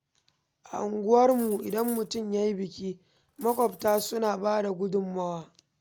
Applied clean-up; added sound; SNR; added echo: none; Cutlery, silverware; 18 dB; none.